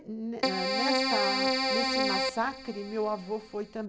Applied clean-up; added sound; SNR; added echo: none; Keyboard (musical); -4 dB; none.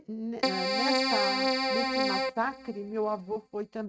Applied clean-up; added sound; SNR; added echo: neural mask model RNNoise.